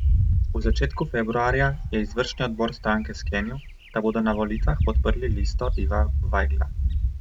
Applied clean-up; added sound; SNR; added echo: none; Bird; -3 dB; none.